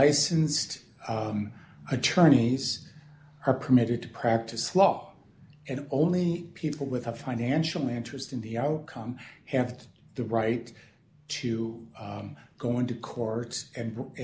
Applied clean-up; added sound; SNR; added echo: none; none; none; none.